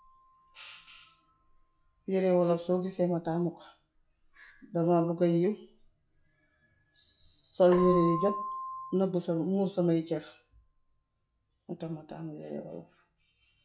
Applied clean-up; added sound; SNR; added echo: classical method log-MMSE.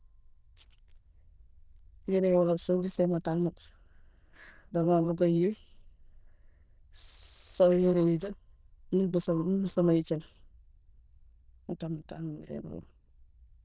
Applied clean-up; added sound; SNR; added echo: neural diffusion model UNIVERSE++.